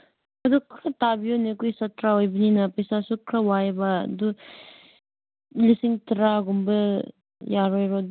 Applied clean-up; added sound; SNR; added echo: none; none; none; none.